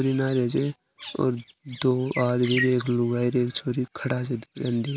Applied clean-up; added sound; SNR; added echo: none; none; none; none.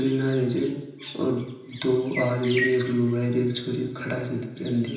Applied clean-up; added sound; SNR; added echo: none; none; none; reverberation time 0.9 s.